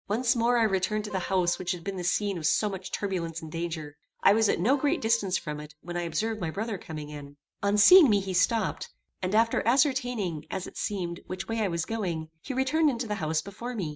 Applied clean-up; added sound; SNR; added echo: neural mask model RNNoise.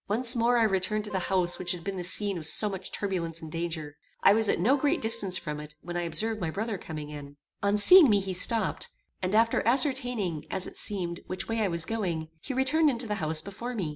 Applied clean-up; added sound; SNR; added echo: none; Acoustic guitar; 19 dB; none.